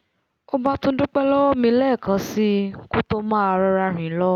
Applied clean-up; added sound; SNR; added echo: none; none; none; none.